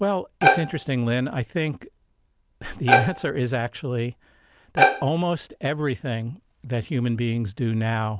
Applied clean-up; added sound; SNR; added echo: none; Bowed string instrument; -2 dB; none.